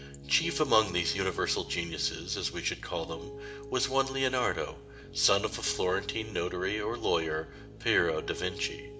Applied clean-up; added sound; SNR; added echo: none; Piano; 14 dB; reverberation time 1.3 s.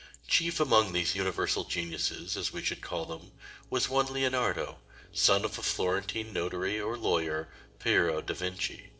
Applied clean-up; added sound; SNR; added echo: neural separator model SepFormer DNS4.